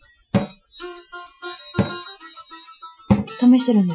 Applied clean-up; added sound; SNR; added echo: classical method Wiener filter.